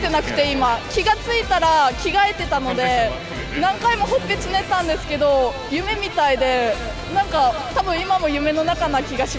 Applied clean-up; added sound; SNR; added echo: none; Waves, surf; 18 dB; none.